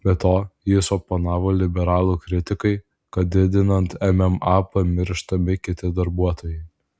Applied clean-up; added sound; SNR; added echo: none; none; none; none.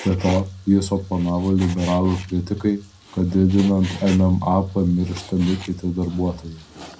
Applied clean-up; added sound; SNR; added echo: none; Frying (food); 19 dB; reverberation time 0.2 s.